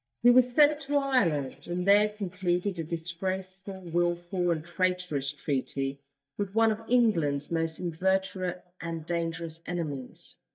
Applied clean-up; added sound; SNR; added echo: neural mask model DeepFilterNet 3.